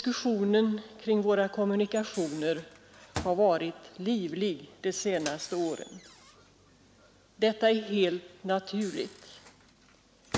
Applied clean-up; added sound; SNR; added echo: none; Microwave oven; 16 dB; none.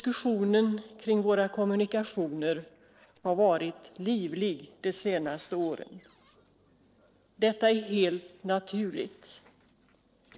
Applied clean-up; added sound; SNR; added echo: neural separator model SepFormer DNS4.